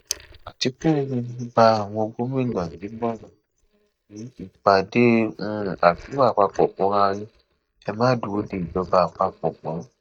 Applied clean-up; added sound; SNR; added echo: neural mask model DeepFilterNet 3.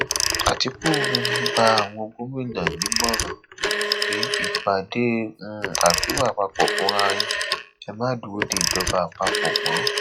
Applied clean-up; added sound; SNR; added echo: classical method log-MMSE.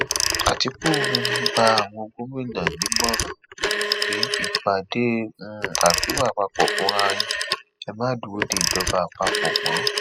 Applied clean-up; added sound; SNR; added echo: classical method spectral subtraction.